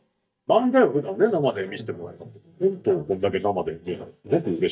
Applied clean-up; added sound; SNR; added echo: neural mask model DeepFilterNet 3.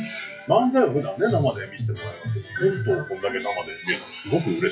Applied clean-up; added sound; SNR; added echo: classical method WPE with log-MMSE.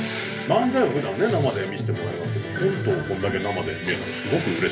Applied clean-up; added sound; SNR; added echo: none; Writing; 15 dB; reverberation time 0.3 s.